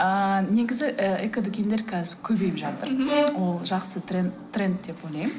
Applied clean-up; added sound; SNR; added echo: none; Bowed string instrument; 4 dB; none.